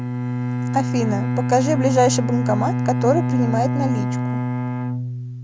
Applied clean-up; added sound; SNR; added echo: none; Bowed string instrument; -1 dB; none.